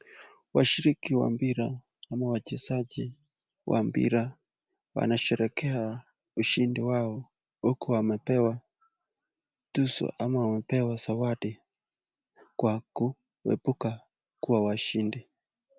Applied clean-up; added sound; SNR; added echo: none; none; none; none.